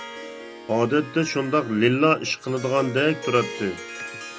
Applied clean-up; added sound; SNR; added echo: none; Harp; 13 dB; none.